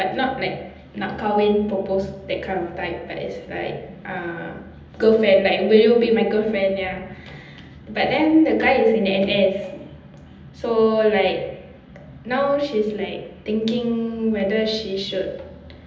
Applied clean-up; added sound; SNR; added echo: none; none; none; reverberation time 0.8 s.